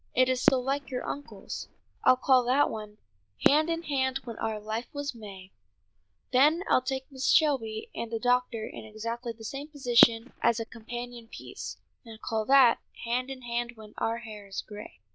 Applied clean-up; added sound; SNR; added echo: neural diffusion model UNIVERSE++.